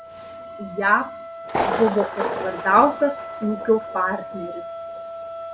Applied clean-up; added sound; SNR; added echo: none; Thunder + Wind instrument, woodwind instrument; 6 dB; none.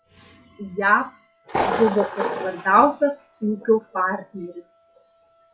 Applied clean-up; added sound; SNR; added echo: classical method log-MMSE.